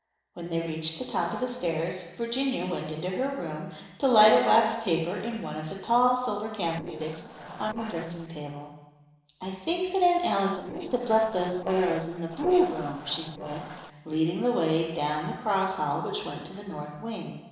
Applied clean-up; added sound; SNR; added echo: neural separator model SepFormer DNS4.